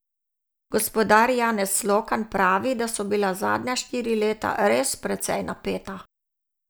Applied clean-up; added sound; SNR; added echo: none; none; none; none.